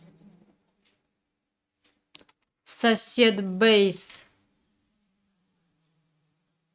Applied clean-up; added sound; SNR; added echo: neural mask model RNNoise.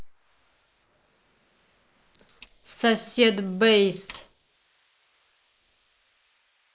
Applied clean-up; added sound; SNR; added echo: neural mask model Resemble Enhance denoiser.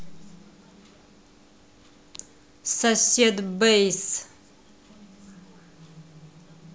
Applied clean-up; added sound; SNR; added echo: none; none; none; none.